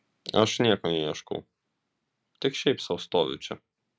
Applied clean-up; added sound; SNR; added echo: none; none; none; none.